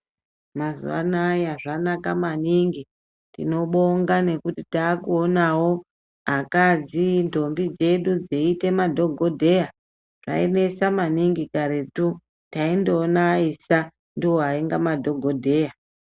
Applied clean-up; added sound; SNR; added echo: none; none; none; none.